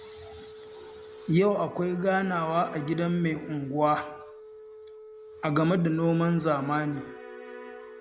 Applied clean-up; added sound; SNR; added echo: none; Telephone + Bowed string instrument; 16 dB; none.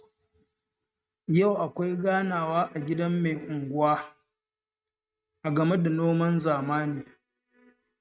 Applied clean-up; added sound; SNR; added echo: neural mask model RNNoise.